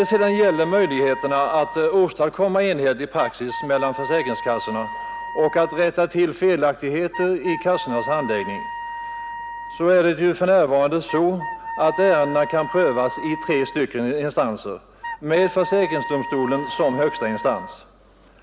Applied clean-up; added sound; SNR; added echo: none; Wind instrument, woodwind instrument; 11 dB; none.